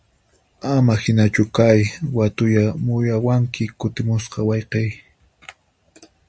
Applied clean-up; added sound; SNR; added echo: none; none; none; none.